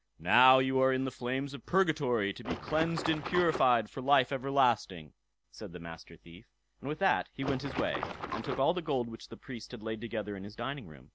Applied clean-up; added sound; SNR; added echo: none; Water / Splash, splatter; 6 dB; none.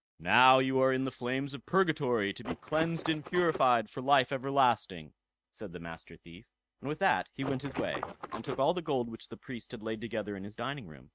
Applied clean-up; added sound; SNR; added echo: neural mask model RNNoise.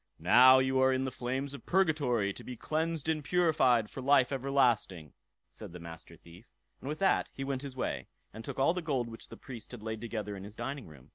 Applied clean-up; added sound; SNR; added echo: none; none; none; none.